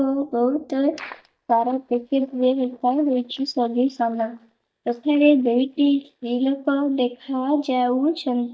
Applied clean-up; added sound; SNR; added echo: neural mask model DeepFilterNet 3.